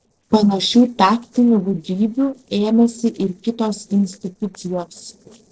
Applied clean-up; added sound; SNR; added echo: neural separator model SepFormer DNS4.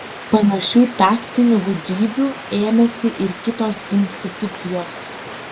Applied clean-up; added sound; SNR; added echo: none; Stream; 13 dB; reverberation time 0.2 s.